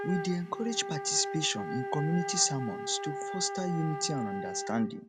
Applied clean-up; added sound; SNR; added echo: none; Wind instrument, woodwind instrument; 5 dB; none.